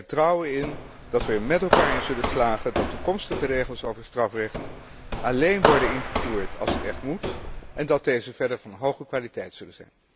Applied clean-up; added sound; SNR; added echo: none; Walk, footsteps; 1 dB; none.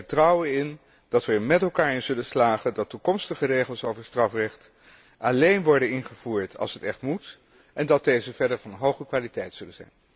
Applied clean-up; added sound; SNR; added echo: none; none; none; none.